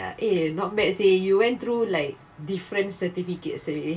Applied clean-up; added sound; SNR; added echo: none; none; none; reverberation time 0.2 s.